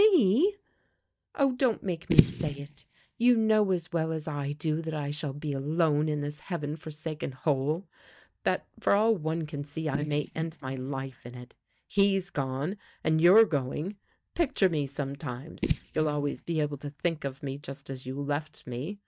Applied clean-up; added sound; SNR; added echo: neural mask model DeepFilterNet 3.